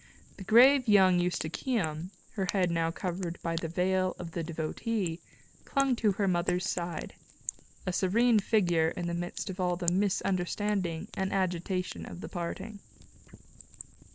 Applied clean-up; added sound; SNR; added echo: neural mask model Resemble Enhance denoiser.